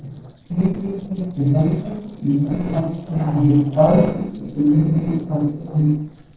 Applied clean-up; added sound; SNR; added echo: neural separator model SepFormer DNS4.